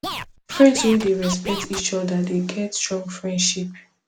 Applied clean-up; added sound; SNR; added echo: none; Scratching (performance technique); 10 dB; none.